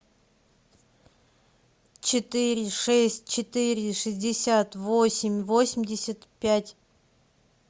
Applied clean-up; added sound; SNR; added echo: none; none; none; none.